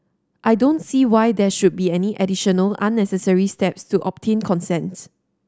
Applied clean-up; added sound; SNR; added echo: none; none; none; none.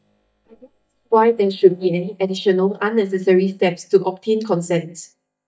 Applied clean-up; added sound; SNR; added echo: neural mask model DeepFilterNet 3.